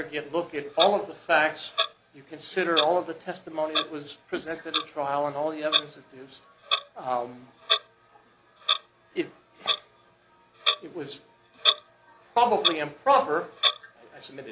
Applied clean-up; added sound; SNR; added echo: none; Clock; 2 dB; none.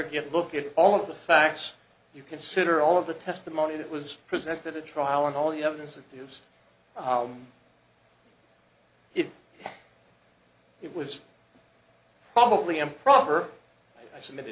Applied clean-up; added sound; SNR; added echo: none; none; none; none.